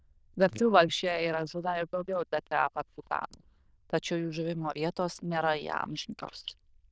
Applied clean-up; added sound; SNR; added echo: neural diffusion model UNIVERSE++.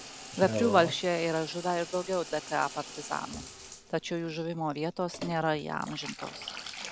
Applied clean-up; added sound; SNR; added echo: none; Bathtub (filling or washing) / Water tap, faucet; 10 dB; none.